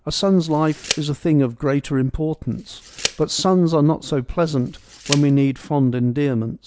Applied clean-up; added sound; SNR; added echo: none; Tick; 14 dB; none.